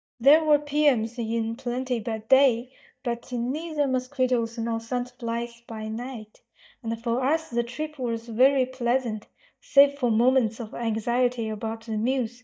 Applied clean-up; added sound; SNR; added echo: neural mask model DeepFilterNet 3.